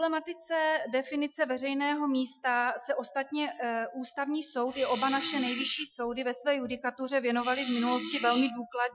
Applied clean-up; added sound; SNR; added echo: classical method Wiener filter.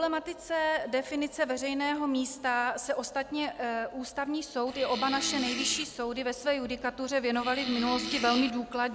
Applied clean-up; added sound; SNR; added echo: none; Fart; 6 dB; none.